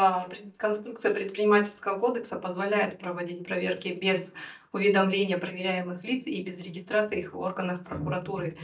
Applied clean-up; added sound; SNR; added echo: neural mask model DeepFilterNet 3.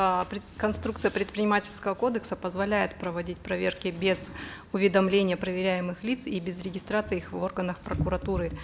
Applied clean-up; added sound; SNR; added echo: none; none; none; none.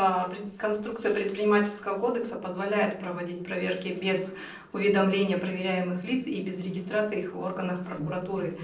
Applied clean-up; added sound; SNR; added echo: neural separator model SepFormer DNS4.